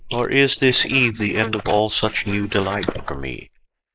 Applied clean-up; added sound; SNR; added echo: neural mask model Resemble Enhance denoiser.